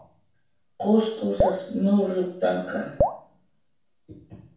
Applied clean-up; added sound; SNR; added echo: none; Drip; 5 dB; reverberation time 0.6 s.